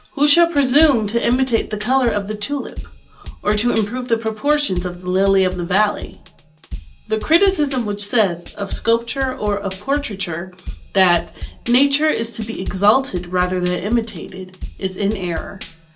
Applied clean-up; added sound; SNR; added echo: none; Drum / Drum kit; 13 dB; reverberation time 0.2 s.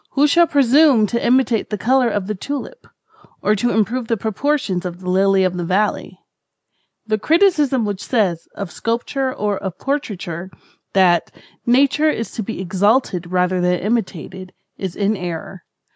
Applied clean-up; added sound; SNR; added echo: none; none; none; none.